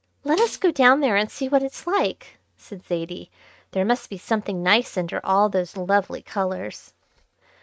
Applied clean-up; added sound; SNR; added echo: neural mask model RNNoise.